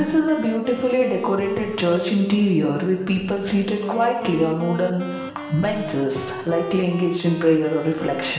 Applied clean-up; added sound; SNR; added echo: none; Wind instrument, woodwind instrument; 12 dB; reverberation time 0.9 s.